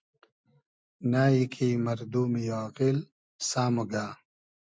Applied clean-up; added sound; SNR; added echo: none; none; none; none.